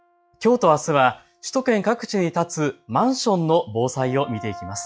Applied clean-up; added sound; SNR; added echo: classical method log-MMSE.